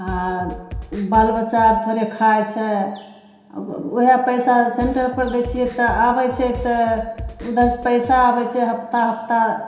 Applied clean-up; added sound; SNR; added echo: none; Drum kit; 13 dB; reverberation time 0.7 s.